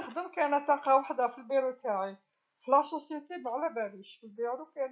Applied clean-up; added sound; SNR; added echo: none; none; none; none.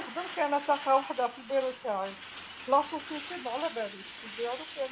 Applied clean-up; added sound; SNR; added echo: none; Truck; 13 dB; none.